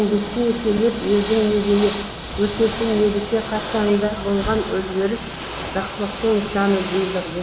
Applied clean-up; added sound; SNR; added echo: none; Ocean / Boat, Water vehicle; 8 dB; none.